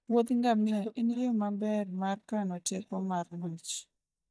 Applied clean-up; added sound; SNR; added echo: neural mask model DeepFilterNet 3.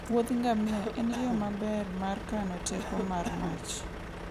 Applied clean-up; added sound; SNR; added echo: none; Truck + Cough; 6 dB; none.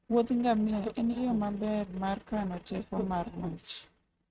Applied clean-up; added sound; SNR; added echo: neural mask model RNNoise.